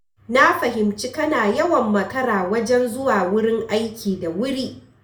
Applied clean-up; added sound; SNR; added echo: none; none; none; reverberation time 0.4 s.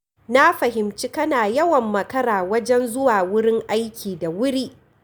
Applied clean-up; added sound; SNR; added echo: none; none; none; none.